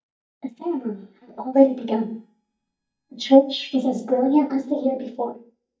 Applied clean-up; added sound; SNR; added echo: neural mask model DeepFilterNet 3.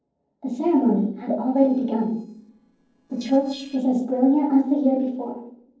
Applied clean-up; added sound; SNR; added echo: neural separator model SepFormer DNS4.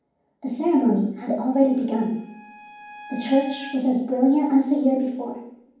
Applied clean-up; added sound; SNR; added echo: none; Bowed string instrument; 19 dB; reverberation time 1.2 s.